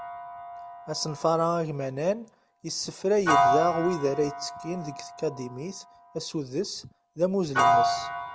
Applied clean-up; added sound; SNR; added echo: none; Piano; 1 dB; none.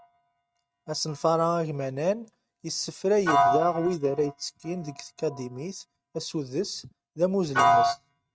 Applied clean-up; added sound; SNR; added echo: neural mask model RNNoise.